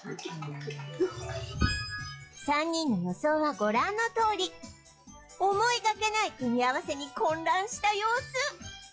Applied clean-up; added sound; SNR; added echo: classical method log-MMSE.